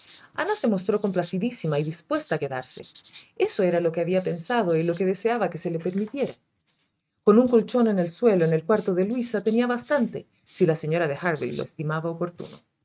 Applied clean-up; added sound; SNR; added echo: neural mask model RNNoise.